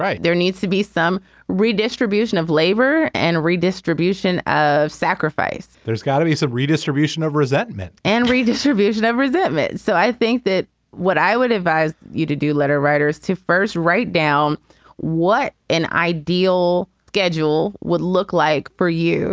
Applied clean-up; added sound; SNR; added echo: none; none; none; none.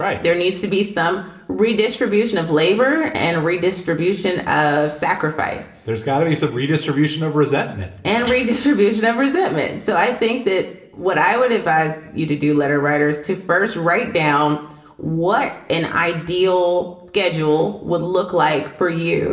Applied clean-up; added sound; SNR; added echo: none; none; none; reverberation time 0.7 s.